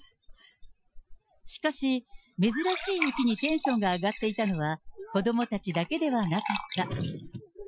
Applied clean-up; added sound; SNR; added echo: classical method Wiener filter.